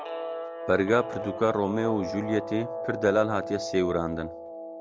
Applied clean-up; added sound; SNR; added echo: none; Guitar; 7 dB; none.